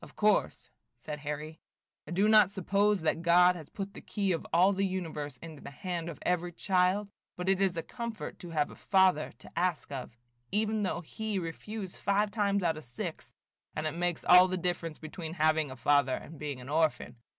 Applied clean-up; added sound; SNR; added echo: none; none; none; none.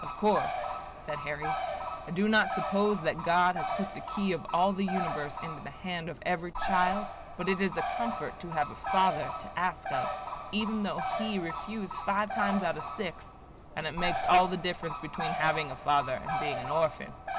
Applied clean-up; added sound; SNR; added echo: none; Bird; 5 dB; none.